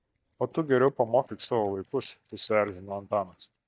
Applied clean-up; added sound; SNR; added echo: neural mask model DeepFilterNet 3.